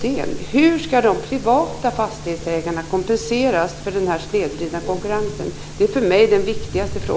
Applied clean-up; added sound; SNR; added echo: none; Crow; 13 dB; none.